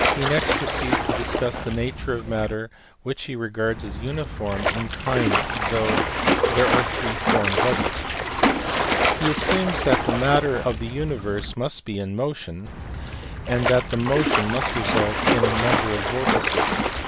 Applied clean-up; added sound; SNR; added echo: none; Splash, splatter; -2 dB; none.